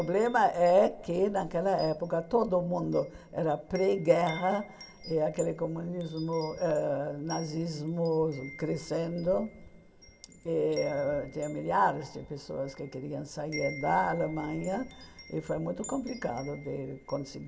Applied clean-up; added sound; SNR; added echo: none; Wind chime; 20 dB; reverberation time 0.3 s.